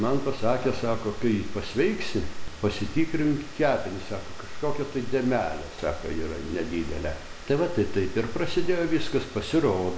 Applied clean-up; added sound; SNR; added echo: none; Car; 19 dB; none.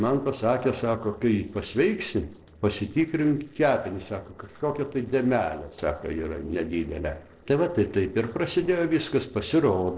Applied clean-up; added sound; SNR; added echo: neural separator model SepFormer DNS4.